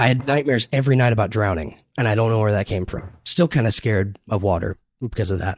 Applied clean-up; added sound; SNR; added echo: neural mask model DeepFilterNet 3.